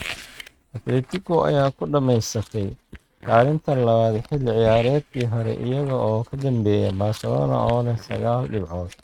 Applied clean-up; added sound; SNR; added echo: neural mask model RNNoise.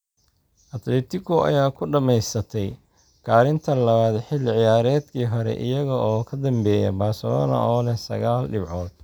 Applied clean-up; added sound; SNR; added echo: none; none; none; none.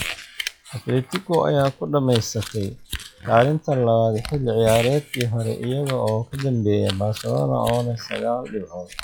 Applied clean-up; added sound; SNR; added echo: classical method log-MMSE.